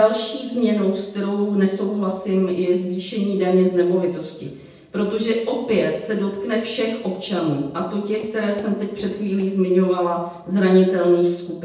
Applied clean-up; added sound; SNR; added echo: neural separator model SepFormer DNS4.